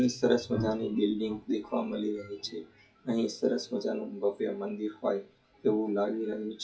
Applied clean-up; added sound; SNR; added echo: classical method WPE with log-MMSE.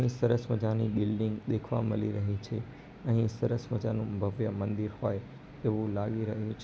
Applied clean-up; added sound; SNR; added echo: none; none; none; none.